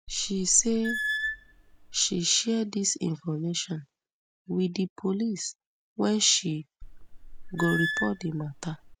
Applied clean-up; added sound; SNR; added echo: none; Squeak / Screech; 6 dB; none.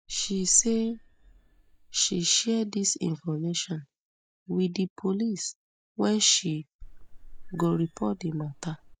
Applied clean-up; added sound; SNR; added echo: neural mask model DeepFilterNet 3.